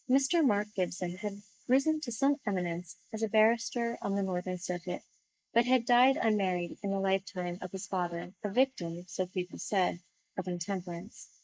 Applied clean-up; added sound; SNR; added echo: neural mask model Resemble Enhance denoiser.